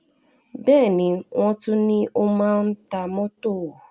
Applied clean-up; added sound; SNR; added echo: none; none; none; none.